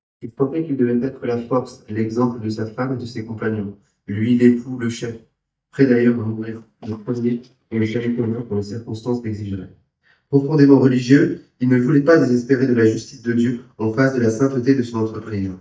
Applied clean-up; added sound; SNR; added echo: neural mask model DeepFilterNet 3.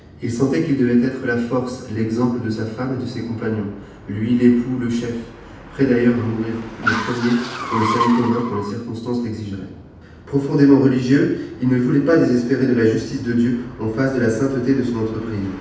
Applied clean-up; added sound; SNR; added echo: none; Car; 13 dB; reverberation time 0.9 s.